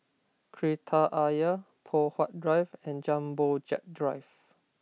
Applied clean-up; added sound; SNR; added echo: none; none; none; none.